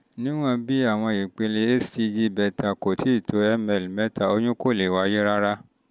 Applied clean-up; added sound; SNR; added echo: none; none; none; none.